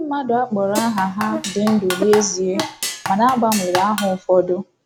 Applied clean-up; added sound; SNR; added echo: none; Buzz + Drum kit; 8 dB; none.